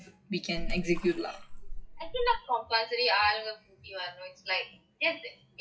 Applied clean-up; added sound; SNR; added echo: classical method WPE with log-MMSE.